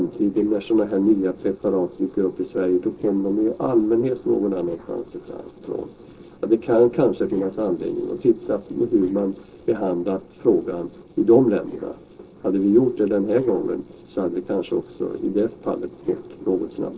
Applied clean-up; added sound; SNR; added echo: neural separator model SepFormer DNS4.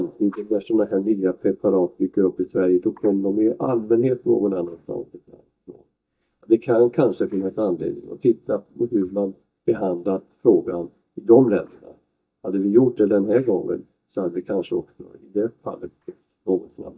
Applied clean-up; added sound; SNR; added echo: neural mask model DeepFilterNet 3.